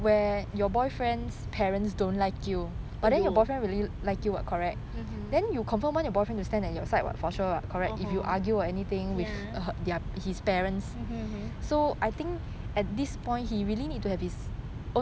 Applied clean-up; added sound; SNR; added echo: none; none; none; none.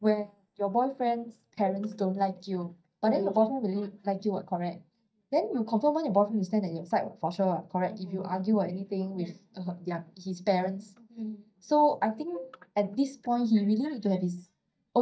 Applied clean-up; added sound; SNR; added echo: neural mask model DeepFilterNet 3.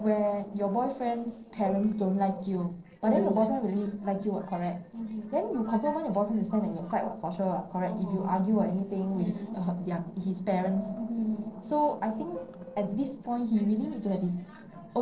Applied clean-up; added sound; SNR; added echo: neural separator model SepFormer DNS4.